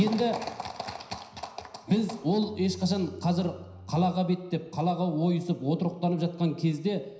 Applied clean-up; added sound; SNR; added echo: none; Bowed string instrument; 19 dB; reverberation time 0.9 s.